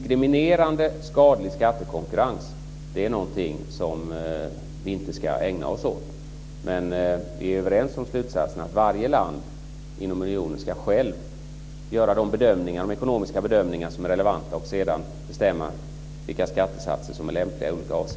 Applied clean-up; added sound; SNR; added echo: none; none; none; none.